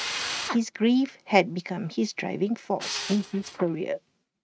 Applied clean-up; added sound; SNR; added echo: neural mask model RNNoise.